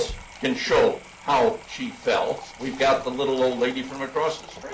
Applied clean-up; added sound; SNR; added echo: none; Sink (filling or washing) / Water tap, faucet; 18 dB; none.